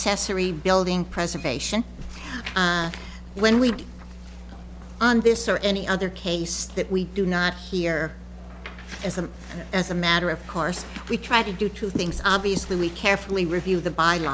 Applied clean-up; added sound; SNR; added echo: none; none; none; none.